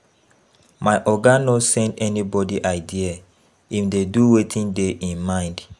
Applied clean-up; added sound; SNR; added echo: none; none; none; none.